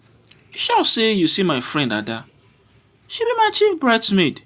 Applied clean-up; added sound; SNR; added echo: none; none; none; none.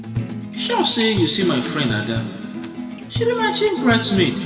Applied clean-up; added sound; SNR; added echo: none; Acoustic guitar; 6 dB; reverberation time 1.8 s.